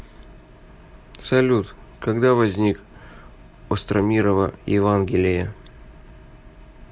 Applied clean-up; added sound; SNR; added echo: none; none; none; none.